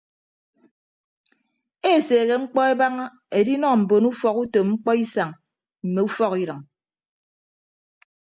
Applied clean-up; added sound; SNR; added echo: none; none; none; none.